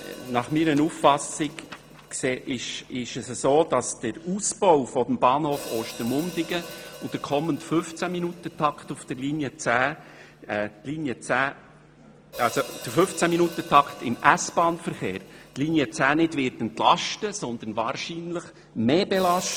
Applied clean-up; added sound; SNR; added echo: none; Hi-hat; 20 dB; none.